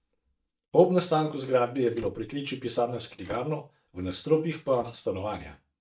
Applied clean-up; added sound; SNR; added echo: neural mask model DeepFilterNet 3.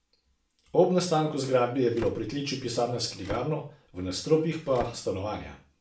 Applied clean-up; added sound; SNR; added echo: none; Squeak / Slam / Wood; 17 dB; reverberation time 0.4 s.